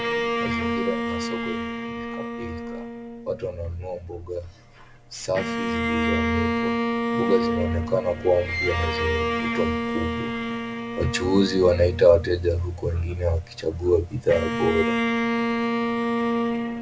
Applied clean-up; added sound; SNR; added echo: none; Bowed string instrument; 1 dB; none.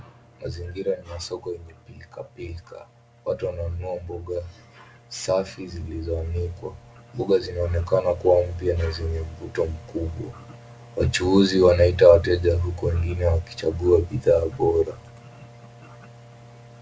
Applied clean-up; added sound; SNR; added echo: none; none; none; none.